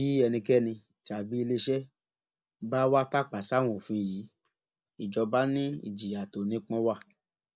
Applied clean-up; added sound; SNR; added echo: none; none; none; none.